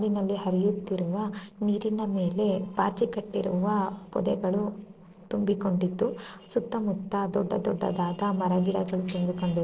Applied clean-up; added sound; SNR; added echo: neural separator model SepFormer DNS4.